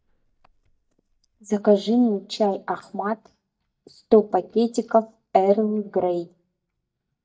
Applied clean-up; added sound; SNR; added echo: neural mask model DeepFilterNet 3.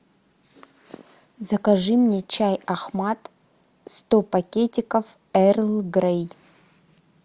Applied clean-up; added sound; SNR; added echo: none; none; none; none.